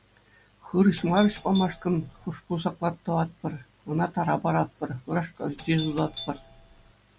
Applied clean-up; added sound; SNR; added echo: none; Doorbell; 10 dB; none.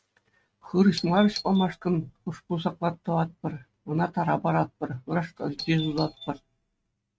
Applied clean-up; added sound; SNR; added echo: neural mask model RNNoise.